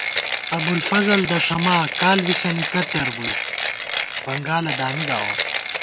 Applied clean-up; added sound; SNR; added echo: none; Mechanisms; 2 dB; none.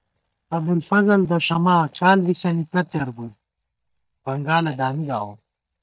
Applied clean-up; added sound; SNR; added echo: neural mask model DeepFilterNet 3.